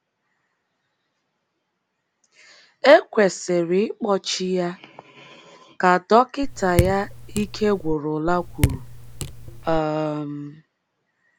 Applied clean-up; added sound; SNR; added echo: none; Raindrop / Drip; 3 dB; none.